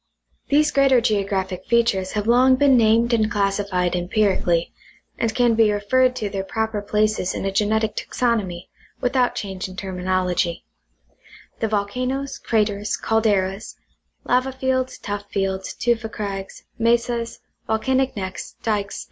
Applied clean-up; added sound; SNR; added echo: none; none; none; none.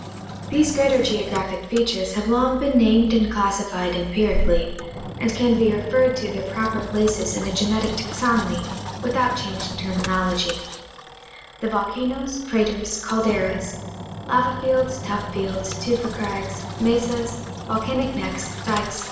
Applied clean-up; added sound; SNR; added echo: none; Engine; 11 dB; reverberation time 1.1 s.